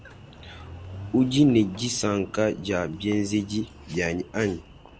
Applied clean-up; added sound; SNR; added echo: none; Engine; 18 dB; none.